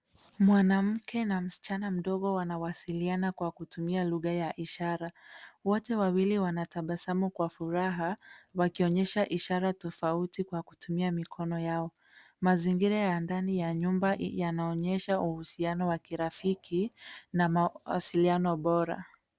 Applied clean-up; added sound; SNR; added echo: none; none; none; none.